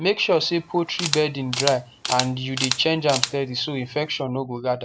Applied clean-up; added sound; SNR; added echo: none; Camera; 7 dB; none.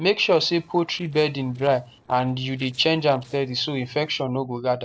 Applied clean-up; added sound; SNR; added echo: neural separator model SepFormer DNS4.